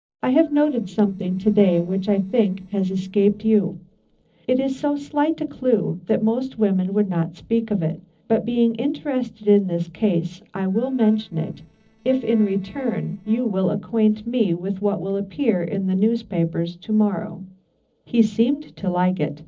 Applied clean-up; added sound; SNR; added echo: neural separator model SepFormer DNS4.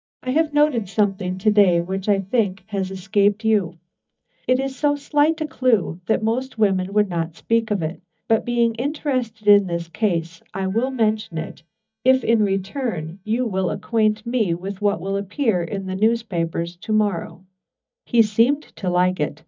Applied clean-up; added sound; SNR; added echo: neural mask model DeepFilterNet 3.